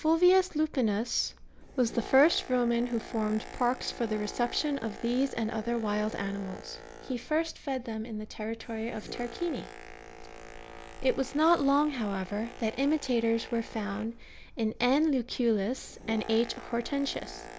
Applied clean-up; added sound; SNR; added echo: none; Boat, Water vehicle; 17 dB; none.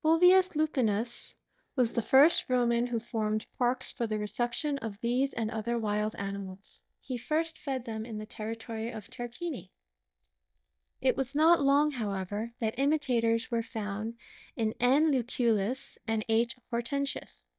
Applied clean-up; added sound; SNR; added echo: neural mask model DeepFilterNet 3.